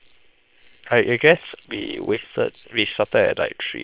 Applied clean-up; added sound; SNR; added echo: neural separator model SepFormer WHAM!.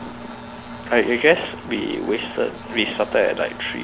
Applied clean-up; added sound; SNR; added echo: none; Engine; 13 dB; none.